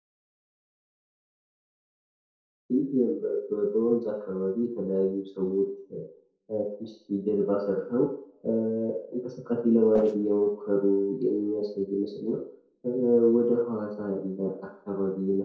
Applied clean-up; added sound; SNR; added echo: neural separator model SepFormer DNS4.